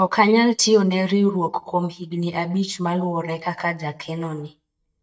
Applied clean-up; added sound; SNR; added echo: neural mask model DeepFilterNet 3.